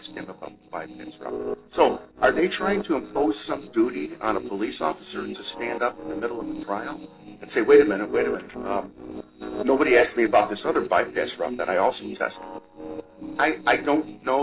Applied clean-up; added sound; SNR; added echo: neural separator model SepFormer DNS4.